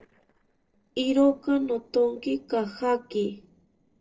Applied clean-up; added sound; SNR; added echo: neural separator model SepFormer DNS4.